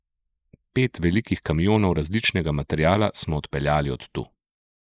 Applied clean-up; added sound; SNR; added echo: neural mask model Resemble Enhance denoiser.